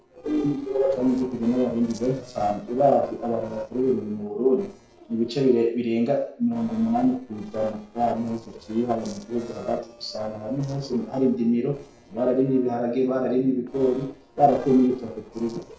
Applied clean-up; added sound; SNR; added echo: neural separator model SepFormer DNS4.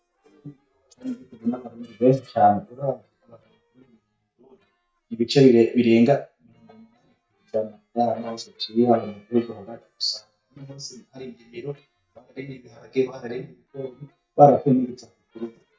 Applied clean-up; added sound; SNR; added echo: neural mask model DeepFilterNet 3.